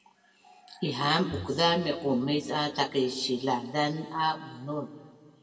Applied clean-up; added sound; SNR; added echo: none; Bowed string instrument; 18 dB; reverberation time 1.9 s.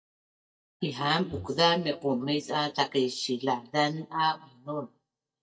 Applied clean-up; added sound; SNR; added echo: neural mask model DeepFilterNet 3.